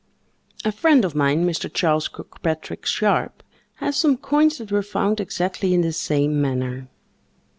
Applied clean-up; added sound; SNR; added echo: none; none; none; none.